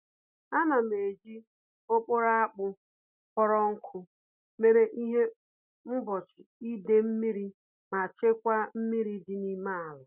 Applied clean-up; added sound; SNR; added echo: none; none; none; none.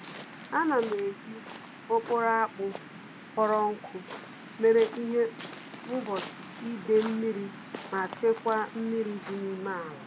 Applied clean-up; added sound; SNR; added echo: none; Waves, surf; 13 dB; none.